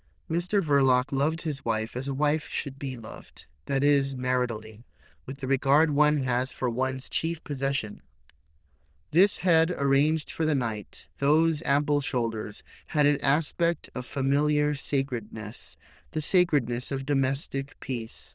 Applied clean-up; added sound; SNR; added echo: neural diffusion model UNIVERSE++.